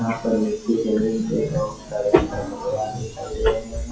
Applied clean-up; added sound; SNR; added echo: classical method WPE with log-MMSE.